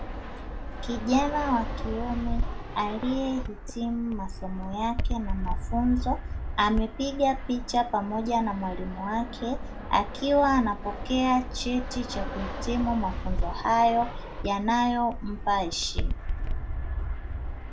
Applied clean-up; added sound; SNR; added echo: none; Fixed-wing aircraft, airplane; 4 dB; reverberation time 0.3 s.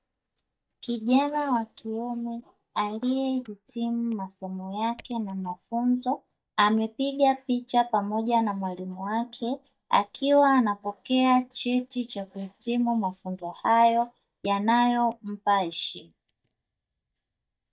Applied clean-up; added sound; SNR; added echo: neural mask model DeepFilterNet 3.